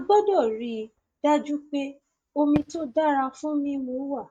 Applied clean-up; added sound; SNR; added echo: neural mask model RNNoise.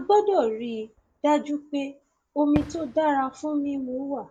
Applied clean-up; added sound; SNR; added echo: none; Fireworks; 17 dB; none.